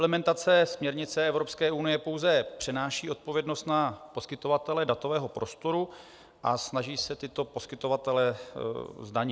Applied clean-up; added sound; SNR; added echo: none; none; none; none.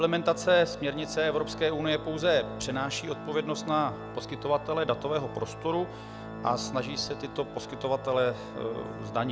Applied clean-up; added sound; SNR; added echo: none; Organ; 10 dB; none.